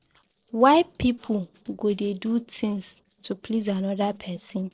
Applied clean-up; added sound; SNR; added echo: neural separator model SepFormer DNS4.